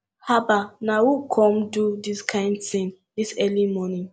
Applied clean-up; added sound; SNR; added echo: none; none; none; none.